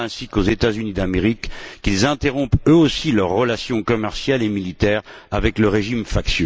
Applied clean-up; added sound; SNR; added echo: none; none; none; none.